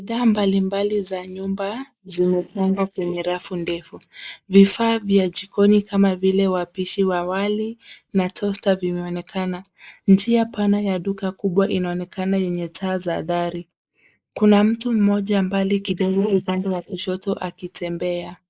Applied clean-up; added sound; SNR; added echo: neural mask model Resemble Enhance denoiser.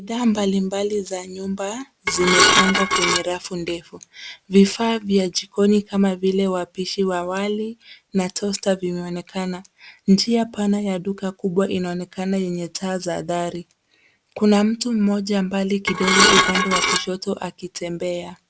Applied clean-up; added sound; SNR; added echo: none; Dishes, pots, and pans / Glass; -4 dB; none.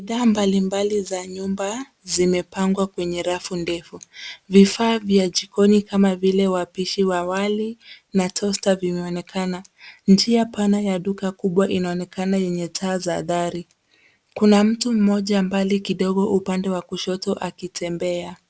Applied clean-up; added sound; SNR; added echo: none; none; none; none.